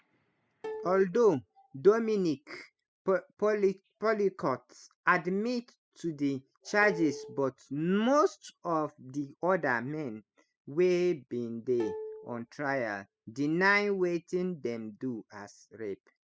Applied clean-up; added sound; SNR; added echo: classical method spectral subtraction.